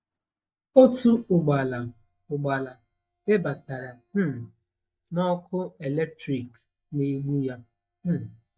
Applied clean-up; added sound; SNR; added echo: neural mask model DeepFilterNet 3.